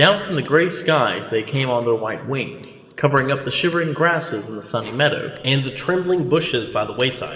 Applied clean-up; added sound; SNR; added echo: neural separator model SepFormer DNS4.